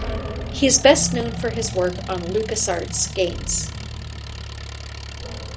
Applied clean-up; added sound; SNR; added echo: none; Engine + Animal; 7 dB; none.